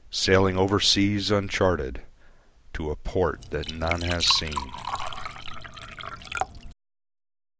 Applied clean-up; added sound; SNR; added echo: none; Liquid; 6 dB; none.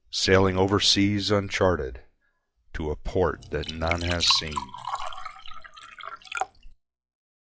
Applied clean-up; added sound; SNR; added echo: classical method log-MMSE.